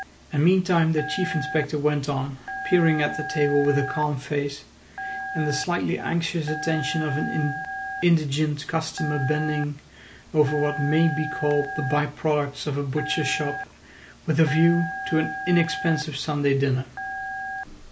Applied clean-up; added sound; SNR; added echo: none; Telephone; 9 dB; none.